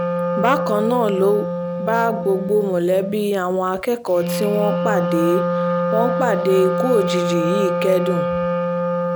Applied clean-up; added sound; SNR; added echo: none; Wind instrument, woodwind instrument; 1 dB; none.